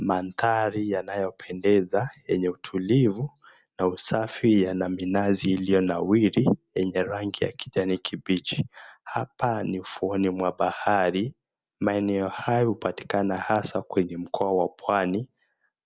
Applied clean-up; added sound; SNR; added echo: none; none; none; none.